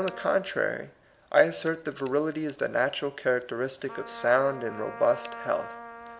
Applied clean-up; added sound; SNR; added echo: none; Trumpet + Scissors; 17 dB; none.